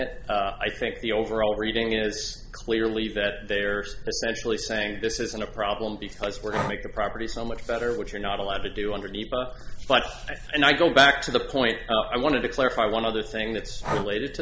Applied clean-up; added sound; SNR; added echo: none; Breathing; 14 dB; none.